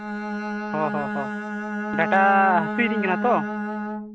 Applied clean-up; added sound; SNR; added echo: none; Bowed string instrument; 3 dB; none.